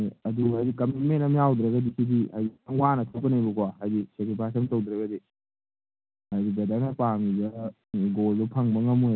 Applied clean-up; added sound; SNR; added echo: none; none; none; none.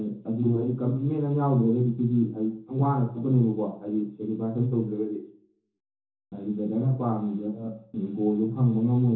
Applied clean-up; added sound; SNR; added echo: none; none; none; reverberation time 0.7 s.